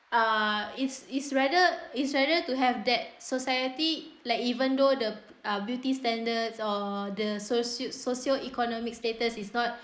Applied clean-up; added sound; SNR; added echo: neural mask model Resemble Enhance denoiser.